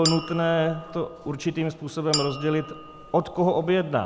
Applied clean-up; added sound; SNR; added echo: none; Chink, clink; 11 dB; none.